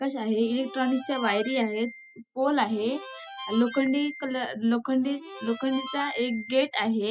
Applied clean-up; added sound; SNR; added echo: classical method spectral subtraction.